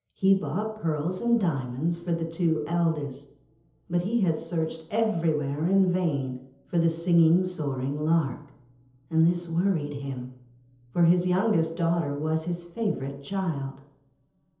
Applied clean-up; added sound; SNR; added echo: none; none; none; reverberation time 0.8 s.